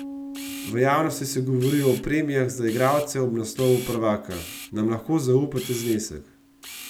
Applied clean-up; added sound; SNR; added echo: none; Piano + Camera; 14 dB; none.